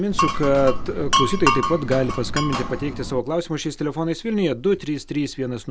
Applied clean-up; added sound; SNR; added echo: none; Glass; 0 dB; none.